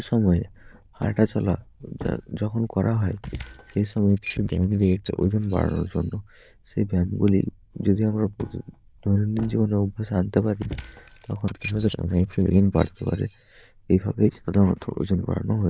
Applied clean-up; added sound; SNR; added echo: neural diffusion model UNIVERSE++.